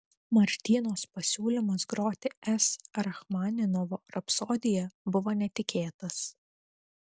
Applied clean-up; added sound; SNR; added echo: none; none; none; none.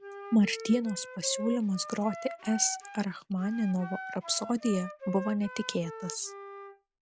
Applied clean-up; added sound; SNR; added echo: none; Wind instrument, woodwind instrument; 11 dB; none.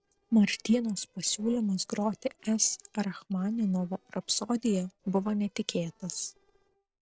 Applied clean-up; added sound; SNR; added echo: neural separator model SepFormer DNS4.